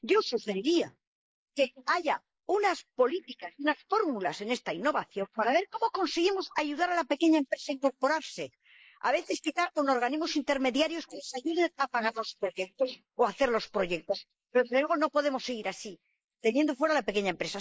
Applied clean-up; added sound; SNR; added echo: neural mask model Resemble Enhance denoiser.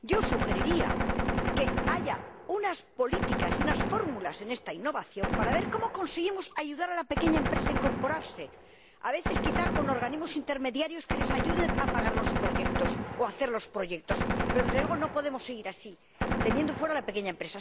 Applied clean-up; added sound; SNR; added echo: none; Gunshot, gunfire; -1 dB; none.